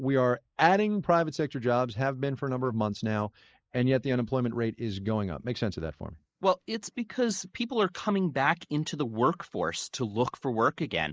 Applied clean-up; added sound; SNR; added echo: neural mask model Resemble Enhance denoiser.